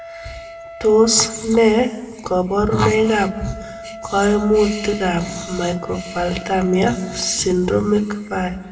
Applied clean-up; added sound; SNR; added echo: none; Wind instrument, woodwind instrument; 18 dB; reverberation time 1.1 s.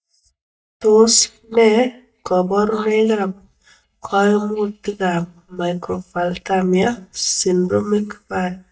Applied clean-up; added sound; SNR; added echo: neural mask model DeepFilterNet 3.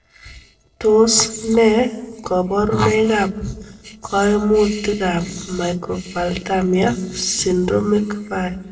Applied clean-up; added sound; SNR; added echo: neural separator model SepFormer DNS4.